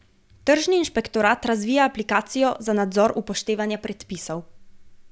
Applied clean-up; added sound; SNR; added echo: none; none; none; none.